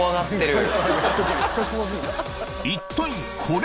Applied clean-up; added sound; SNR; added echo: none; Wind instrument, woodwind instrument; 13 dB; none.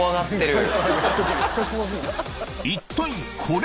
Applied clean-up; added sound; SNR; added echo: none; none; none; none.